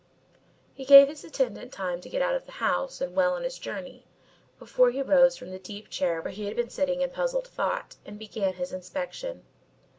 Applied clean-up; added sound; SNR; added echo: none; none; none; none.